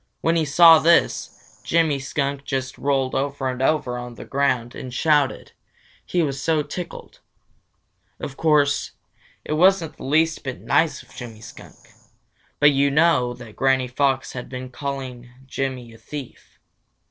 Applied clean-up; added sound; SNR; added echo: neural separator model SepFormer DNS4.